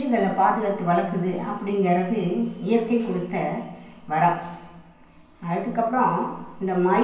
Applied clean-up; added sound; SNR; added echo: none; none; none; reverberation time 0.2 s.